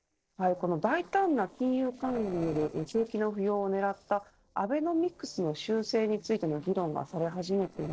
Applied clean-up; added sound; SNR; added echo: neural separator model SepFormer DNS4.